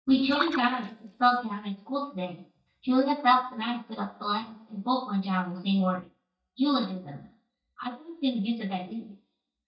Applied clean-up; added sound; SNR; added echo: neural mask model DeepFilterNet 3.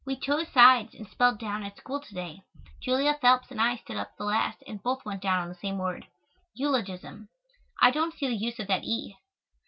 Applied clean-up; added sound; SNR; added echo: none; none; none; none.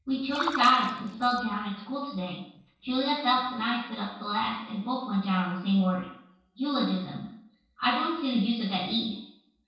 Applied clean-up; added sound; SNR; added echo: neural separator model SepFormer DNS4.